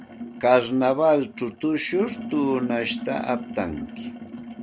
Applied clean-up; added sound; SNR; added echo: none; Sink (filling or washing); 11 dB; none.